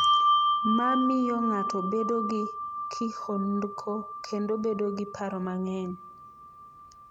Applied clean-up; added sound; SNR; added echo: none; Bell; 0 dB; none.